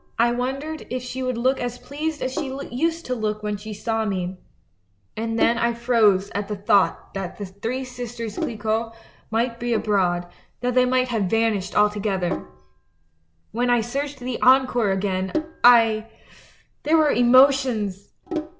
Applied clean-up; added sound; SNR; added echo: none; Sink (filling or washing); 14 dB; none.